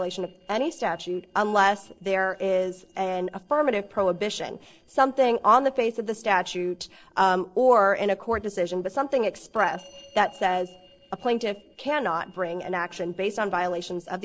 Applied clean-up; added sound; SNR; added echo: neural separator model SepFormer DNS4.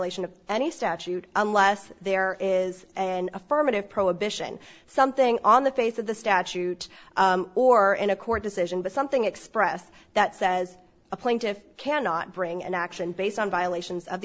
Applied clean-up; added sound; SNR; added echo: none; none; none; none.